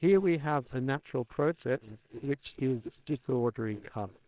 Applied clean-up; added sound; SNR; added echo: neural separator model SepFormer WHAMR!.